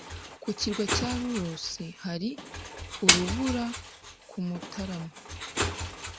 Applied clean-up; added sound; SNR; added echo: none; Engine; -1 dB; none.